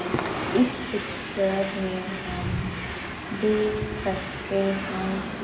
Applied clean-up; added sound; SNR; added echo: none; Train; 7 dB; reverberation time 2.7 s.